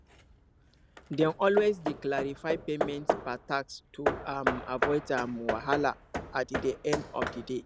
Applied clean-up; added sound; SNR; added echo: none; Hammer / Wood; 4 dB; none.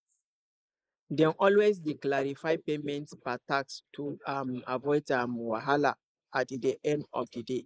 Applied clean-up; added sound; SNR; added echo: neural mask model Resemble Enhance denoiser.